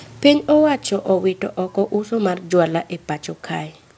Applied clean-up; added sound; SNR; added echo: none; none; none; none.